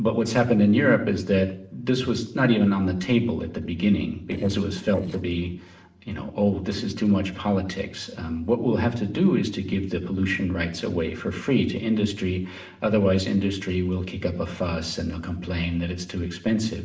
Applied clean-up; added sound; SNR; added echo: neural separator model SepFormer DNS4.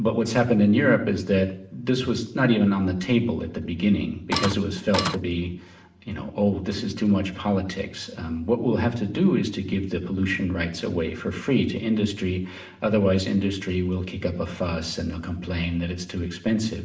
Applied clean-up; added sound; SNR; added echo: none; Printer; 2 dB; reverberation time 0.6 s.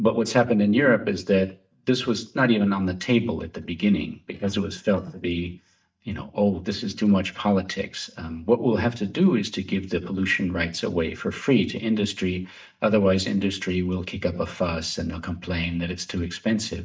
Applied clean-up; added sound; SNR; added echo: neural mask model DeepFilterNet 3.